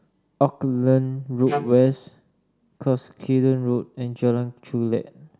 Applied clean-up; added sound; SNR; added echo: none; Wind instrument, woodwind instrument; 7 dB; none.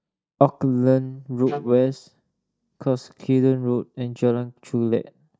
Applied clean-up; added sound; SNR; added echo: neural mask model DeepFilterNet 3.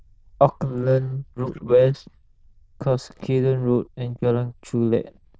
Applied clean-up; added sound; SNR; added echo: neural diffusion model UNIVERSE++.